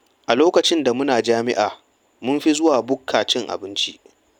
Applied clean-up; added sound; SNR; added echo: none; none; none; none.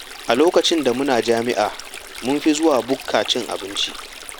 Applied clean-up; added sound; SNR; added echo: none; Stream; 15 dB; none.